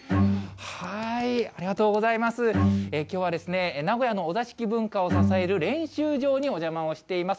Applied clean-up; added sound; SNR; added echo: none; Bowed string instrument; 3 dB; none.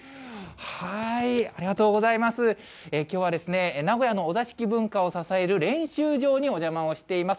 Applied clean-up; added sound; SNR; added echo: none; none; none; none.